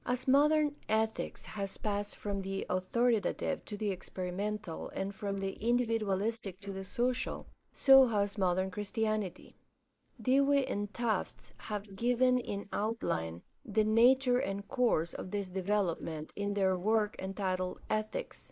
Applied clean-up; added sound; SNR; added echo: neural mask model Resemble Enhance denoiser.